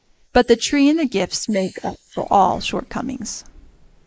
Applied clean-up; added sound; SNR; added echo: neural mask model Resemble Enhance denoiser.